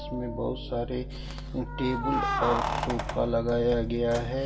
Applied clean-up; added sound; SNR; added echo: none; Keys jangling; 5 dB; reverberation time 2.2 s.